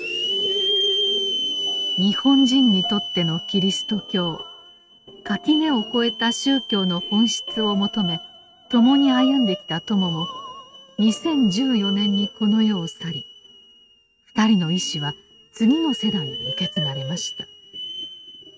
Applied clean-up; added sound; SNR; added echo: neural mask model RNNoise.